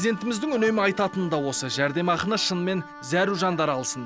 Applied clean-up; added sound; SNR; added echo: none; Wind instrument, woodwind instrument; 17 dB; none.